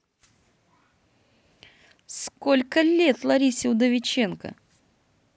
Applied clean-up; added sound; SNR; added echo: none; none; none; none.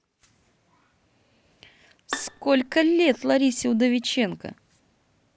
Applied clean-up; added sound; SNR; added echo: none; Bowed string instrument; 15 dB; none.